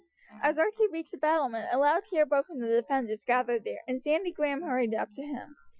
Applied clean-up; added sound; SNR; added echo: classical method Wiener filter.